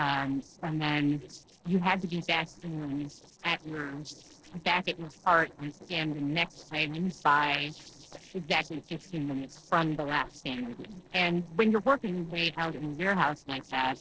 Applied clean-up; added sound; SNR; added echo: neural separator model SepFormer DNS4.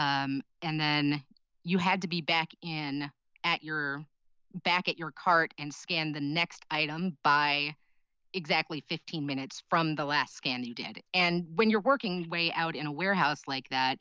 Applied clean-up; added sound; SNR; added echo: none; none; none; none.